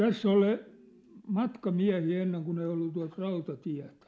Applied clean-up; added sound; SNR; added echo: none; none; none; none.